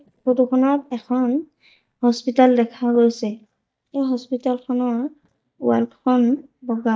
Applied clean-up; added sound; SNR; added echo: neural mask model DeepFilterNet 3.